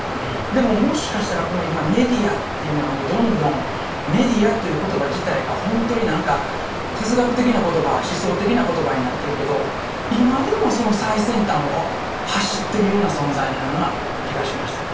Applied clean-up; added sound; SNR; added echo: none; Water; 5 dB; reverberation time 0.3 s.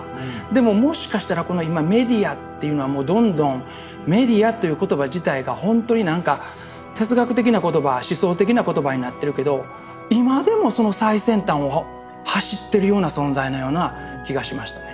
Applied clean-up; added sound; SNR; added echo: none; none; none; none.